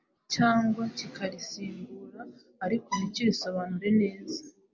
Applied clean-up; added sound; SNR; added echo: none; none; none; none.